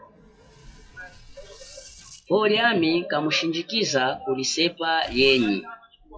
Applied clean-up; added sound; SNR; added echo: classical method WPE with log-MMSE.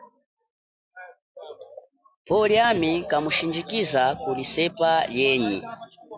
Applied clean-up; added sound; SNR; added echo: none; none; none; none.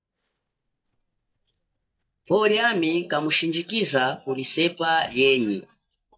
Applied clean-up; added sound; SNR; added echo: neural mask model DeepFilterNet 3.